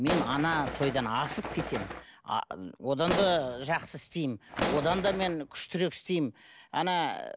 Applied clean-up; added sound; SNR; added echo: none; Bird + Explosion; 5 dB; none.